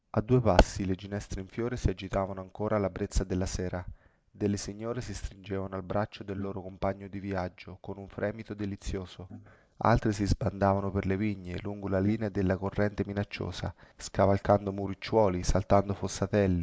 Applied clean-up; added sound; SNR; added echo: neural mask model Resemble Enhance denoiser.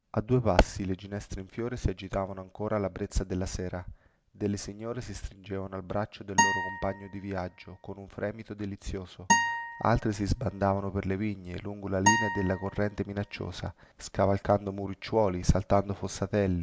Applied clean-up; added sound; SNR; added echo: none; Acoustic guitar; 0 dB; none.